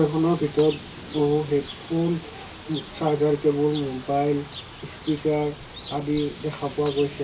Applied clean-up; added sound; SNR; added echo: none; Bird; 14 dB; reverberation time 0.2 s.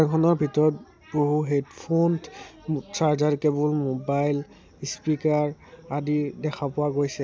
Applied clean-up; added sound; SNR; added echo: none; none; none; none.